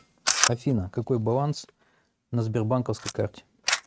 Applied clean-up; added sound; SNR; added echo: neural mask model RNNoise.